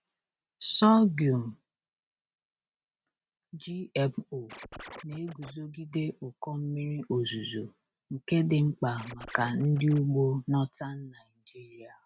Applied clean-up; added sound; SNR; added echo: neural mask model RNNoise.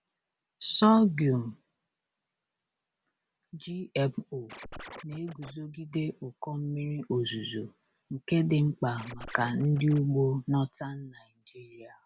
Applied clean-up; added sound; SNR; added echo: none; Scratching (performance technique); 15 dB; none.